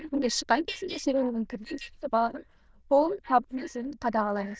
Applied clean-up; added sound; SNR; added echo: neural diffusion model UNIVERSE++.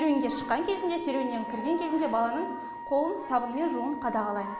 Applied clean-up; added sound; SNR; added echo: none; Wind instrument, woodwind instrument; 10 dB; none.